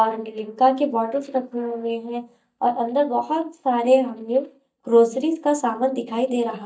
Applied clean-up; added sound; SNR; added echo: neural mask model DeepFilterNet 3.